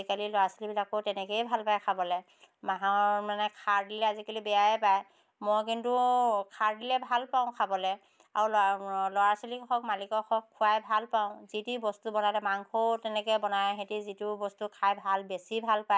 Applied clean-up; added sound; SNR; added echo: none; none; none; none.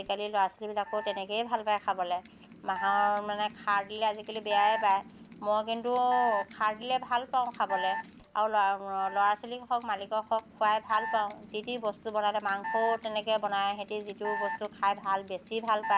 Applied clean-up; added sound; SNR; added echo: none; Alarm; 9 dB; none.